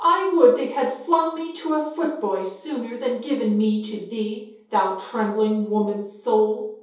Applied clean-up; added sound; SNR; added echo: none; none; none; reverberation time 0.7 s.